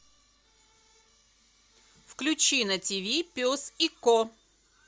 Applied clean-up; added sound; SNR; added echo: none; none; none; none.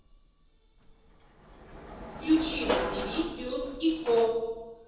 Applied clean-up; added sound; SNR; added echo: none; Sliding door / Slam; 7 dB; reverberation time 1.1 s.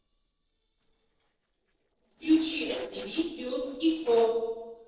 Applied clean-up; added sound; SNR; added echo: neural separator model SepFormer DNS4.